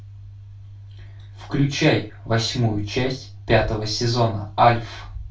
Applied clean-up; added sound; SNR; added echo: none; none; none; reverberation time 0.2 s.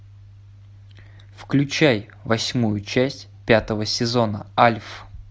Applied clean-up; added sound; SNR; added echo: none; none; none; none.